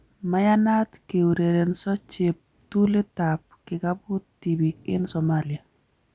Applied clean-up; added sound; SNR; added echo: none; none; none; none.